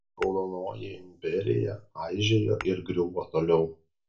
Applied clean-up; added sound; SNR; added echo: none; Tap / Glass; 19 dB; reverberation time 0.2 s.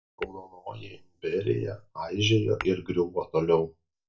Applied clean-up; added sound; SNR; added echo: neural mask model DeepFilterNet 3.